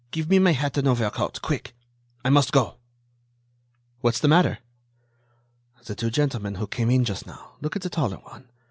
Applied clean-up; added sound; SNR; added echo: none; none; none; none.